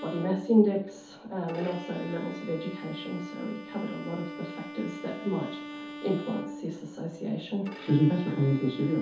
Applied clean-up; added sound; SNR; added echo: none; Bowed string instrument; 12 dB; reverberation time 0.5 s.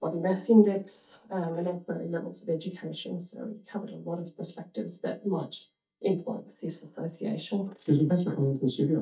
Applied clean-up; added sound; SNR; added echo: neural mask model DeepFilterNet 3.